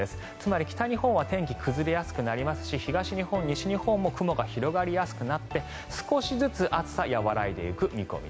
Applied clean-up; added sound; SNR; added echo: none; none; none; none.